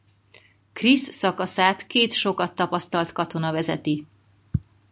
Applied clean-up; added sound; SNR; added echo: none; none; none; none.